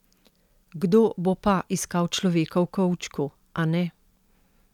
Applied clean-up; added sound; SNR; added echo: none; none; none; none.